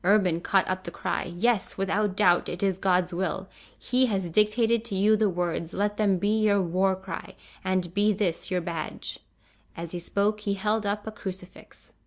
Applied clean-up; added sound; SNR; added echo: none; none; none; none.